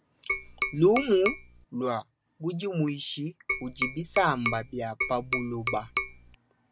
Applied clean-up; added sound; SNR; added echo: none; Tap; 4 dB; none.